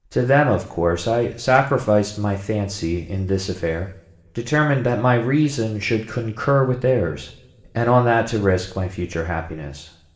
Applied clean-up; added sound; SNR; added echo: none; none; none; reverberation time 0.9 s.